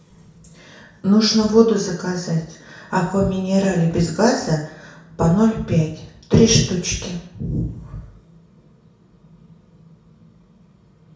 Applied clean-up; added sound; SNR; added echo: none; none; none; reverberation time 0.6 s.